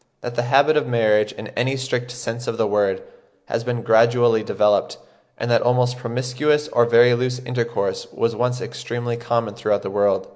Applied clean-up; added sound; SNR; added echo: none; none; none; none.